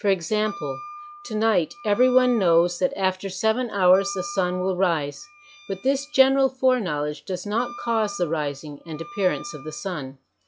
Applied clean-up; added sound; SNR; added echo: classical method log-MMSE.